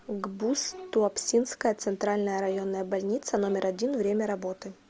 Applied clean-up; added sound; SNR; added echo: none; Bowed string instrument; 19 dB; none.